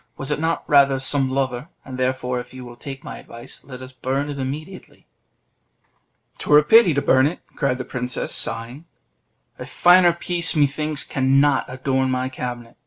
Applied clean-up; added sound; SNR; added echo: none; none; none; none.